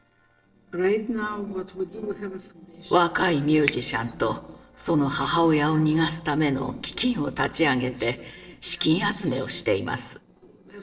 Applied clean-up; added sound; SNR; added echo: neural separator model SepFormer DNS4.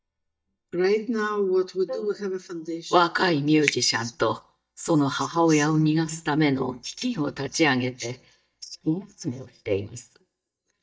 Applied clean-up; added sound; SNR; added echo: neural mask model DeepFilterNet 3.